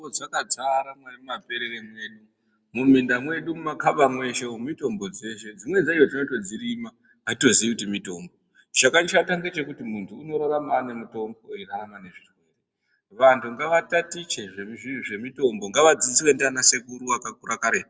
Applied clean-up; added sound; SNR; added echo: none; none; none; none.